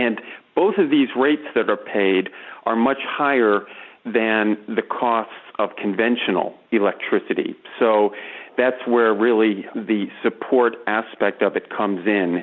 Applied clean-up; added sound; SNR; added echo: none; none; none; none.